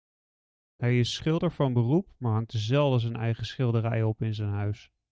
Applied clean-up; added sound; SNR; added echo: neural mask model DeepFilterNet 3.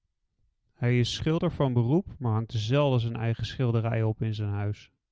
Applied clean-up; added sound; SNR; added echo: none; none; none; none.